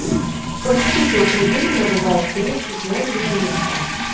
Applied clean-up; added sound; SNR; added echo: none; Toilet flush; -1 dB; reverberation time 0.6 s.